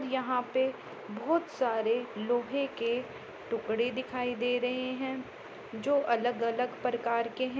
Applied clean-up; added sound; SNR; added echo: none; none; none; none.